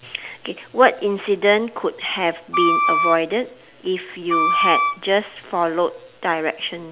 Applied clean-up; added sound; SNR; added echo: none; Wind instrument, woodwind instrument; -1 dB; none.